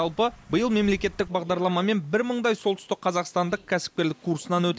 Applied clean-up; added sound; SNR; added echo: none; none; none; none.